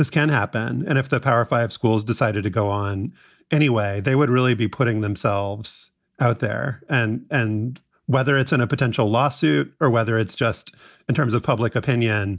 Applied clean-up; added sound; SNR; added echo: none; none; none; none.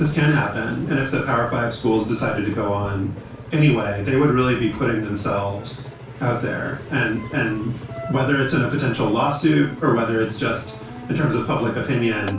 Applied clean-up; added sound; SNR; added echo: none; Engine; 14 dB; reverberation time 0.3 s.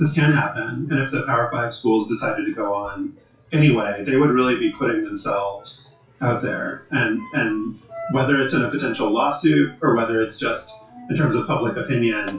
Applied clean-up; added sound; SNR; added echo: classical method WPE with log-MMSE.